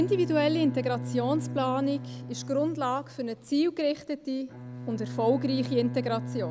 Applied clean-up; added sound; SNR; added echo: none; Bowed string instrument; 8 dB; none.